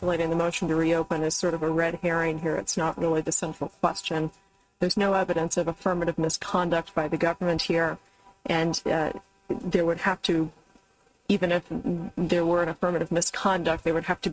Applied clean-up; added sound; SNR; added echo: neural mask model RNNoise.